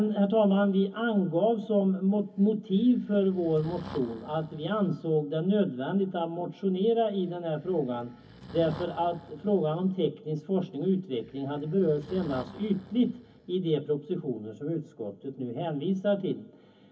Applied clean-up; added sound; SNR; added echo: none; Breathing; 20 dB; reverberation time 0.3 s.